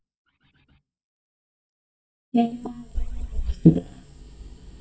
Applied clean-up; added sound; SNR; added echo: neural mask model DeepFilterNet 3.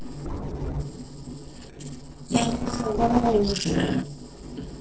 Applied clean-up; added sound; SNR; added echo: neural separator model SepFormer DNS4.